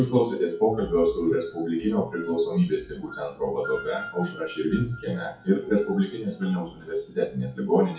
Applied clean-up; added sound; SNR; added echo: classical method WPE with log-MMSE.